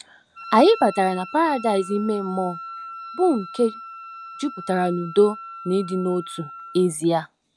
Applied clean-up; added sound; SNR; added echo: none; Wind instrument, woodwind instrument; 15 dB; none.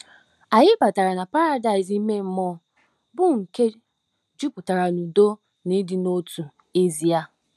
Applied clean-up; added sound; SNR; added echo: none; none; none; none.